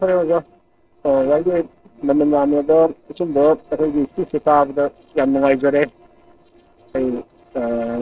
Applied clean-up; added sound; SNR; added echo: neural separator model SepFormer DNS4.